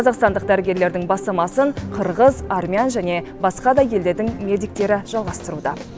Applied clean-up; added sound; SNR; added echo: none; none; none; none.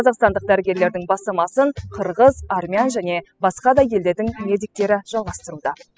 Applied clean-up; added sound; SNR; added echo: classical method spectral subtraction.